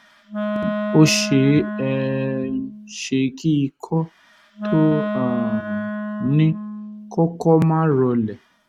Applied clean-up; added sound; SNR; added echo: neural mask model RNNoise.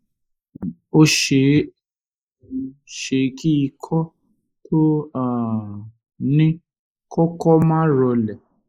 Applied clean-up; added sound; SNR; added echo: neural mask model Resemble Enhance denoiser.